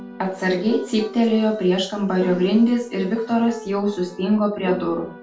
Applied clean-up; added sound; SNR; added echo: none; Piano; 16 dB; reverberation time 0.3 s.